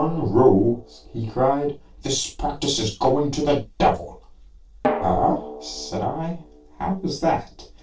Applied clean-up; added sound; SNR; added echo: neural separator model SepFormer DNS4.